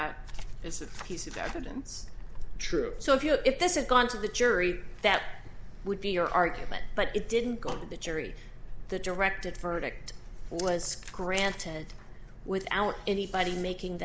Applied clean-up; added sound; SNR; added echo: none; none; none; none.